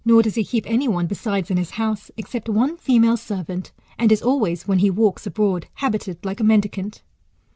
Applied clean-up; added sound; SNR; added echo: none; none; none; none.